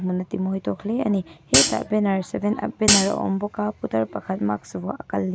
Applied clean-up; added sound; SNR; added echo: none; Hi-hat; -4 dB; none.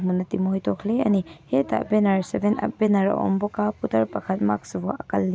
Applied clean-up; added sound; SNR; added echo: none; none; none; none.